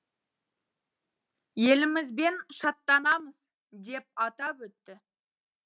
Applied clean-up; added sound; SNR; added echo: none; none; none; none.